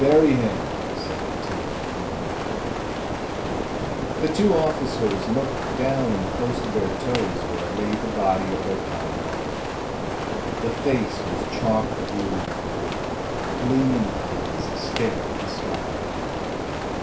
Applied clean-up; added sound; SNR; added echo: none; Rain; 1 dB; reverberation time 0.3 s.